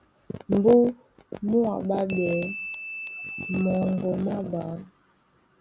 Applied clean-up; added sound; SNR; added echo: none; Glass / Bell; 13 dB; none.